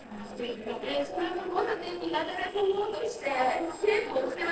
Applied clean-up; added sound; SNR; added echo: neural separator model SepFormer DNS4.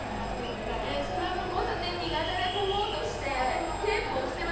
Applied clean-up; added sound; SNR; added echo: none; Engine; 8 dB; reverberation time 0.8 s.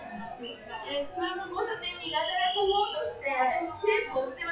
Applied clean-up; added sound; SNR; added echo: classical method WPE with log-MMSE.